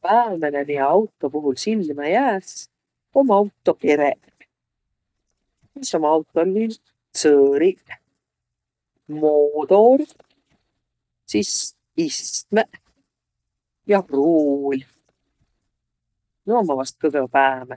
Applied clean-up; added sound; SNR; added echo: neural mask model DeepFilterNet 3.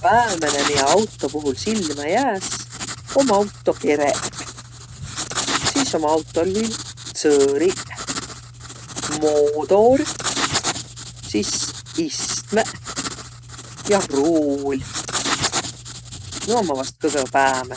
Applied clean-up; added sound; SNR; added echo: none; Writing; 6 dB; none.